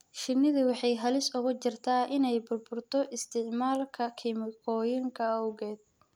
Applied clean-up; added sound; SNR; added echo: none; none; none; none.